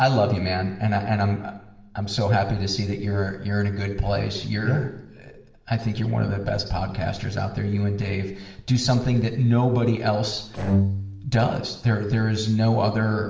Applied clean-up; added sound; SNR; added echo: neural separator model SepFormer DNS4.